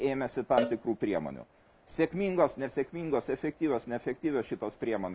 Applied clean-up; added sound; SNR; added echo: none; Cowbell; 8 dB; none.